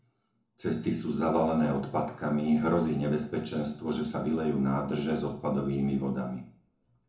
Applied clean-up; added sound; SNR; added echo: none; none; none; reverberation time 0.7 s.